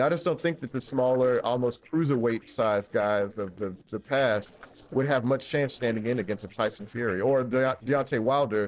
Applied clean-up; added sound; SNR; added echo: neural separator model SepFormer DNS4.